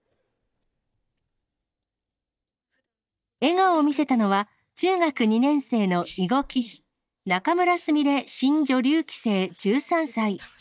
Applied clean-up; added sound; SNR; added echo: neural mask model DeepFilterNet 3.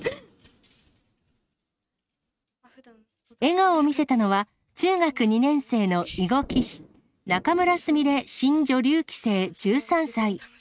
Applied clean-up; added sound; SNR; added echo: neural mask model RNNoise.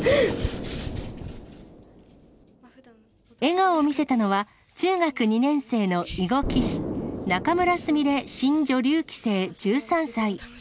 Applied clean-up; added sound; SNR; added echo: none; Explosion; 11 dB; none.